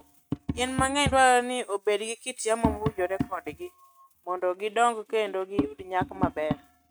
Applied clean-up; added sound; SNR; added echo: neural mask model RNNoise.